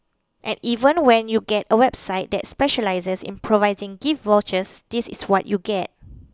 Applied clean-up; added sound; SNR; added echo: none; none; none; none.